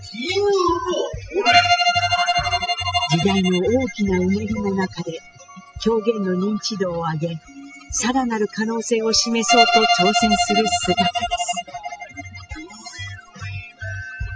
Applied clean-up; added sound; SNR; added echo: classical method spectral subtraction.